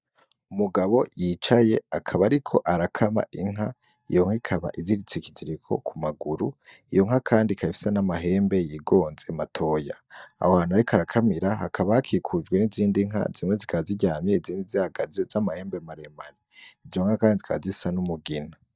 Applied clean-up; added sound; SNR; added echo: neural mask model DeepFilterNet 3.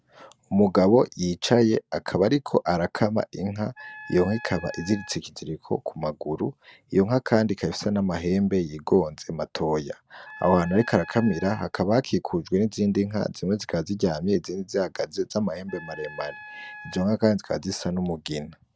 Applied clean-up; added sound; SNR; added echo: none; Wind instrument, woodwind instrument; 18 dB; none.